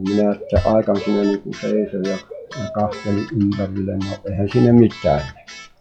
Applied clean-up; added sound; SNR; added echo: classical method log-MMSE.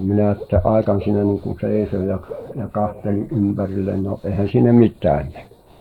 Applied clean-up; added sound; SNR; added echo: neural mask model Resemble Enhance denoiser.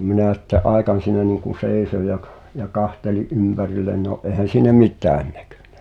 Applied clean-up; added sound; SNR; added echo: none; none; none; none.